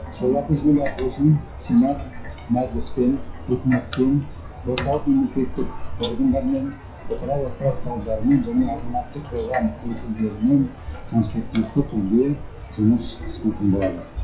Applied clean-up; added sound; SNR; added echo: classical method WPE with log-MMSE.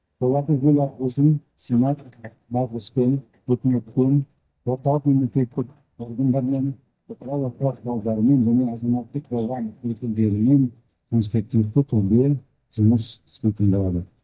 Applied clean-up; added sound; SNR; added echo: neural mask model DeepFilterNet 3.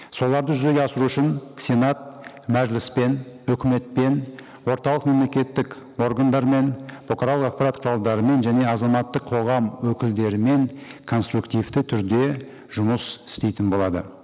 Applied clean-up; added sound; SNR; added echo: none; none; none; none.